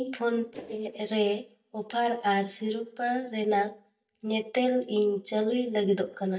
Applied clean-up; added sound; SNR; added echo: neural mask model DeepFilterNet 3.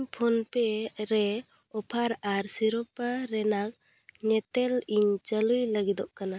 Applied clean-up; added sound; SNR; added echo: none; none; none; none.